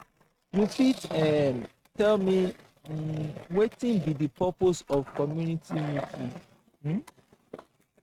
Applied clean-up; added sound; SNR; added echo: neural mask model RNNoise.